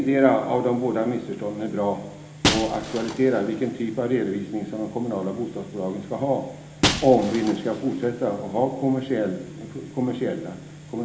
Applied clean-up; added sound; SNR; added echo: none; Shatter; 9 dB; reverberation time 1.1 s.